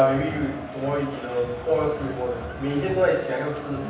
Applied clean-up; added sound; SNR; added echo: none; Crowd; 13 dB; reverberation time 0.9 s.